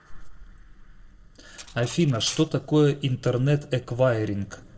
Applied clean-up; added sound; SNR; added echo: neural separator model SepFormer DNS4.